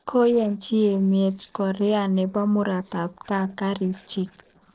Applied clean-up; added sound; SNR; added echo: neural separator model SepFormer DNS4.